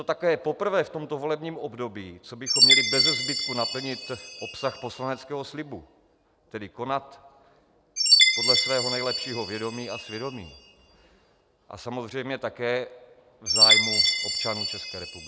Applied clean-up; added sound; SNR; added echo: none; Chime; -5 dB; none.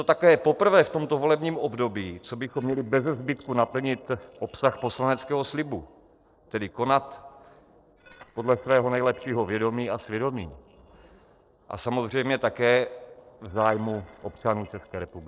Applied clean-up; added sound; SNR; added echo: neural separator model SepFormer DNS4.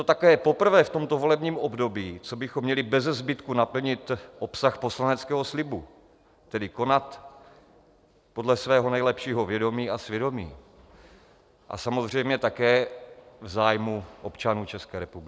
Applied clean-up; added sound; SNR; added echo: none; none; none; none.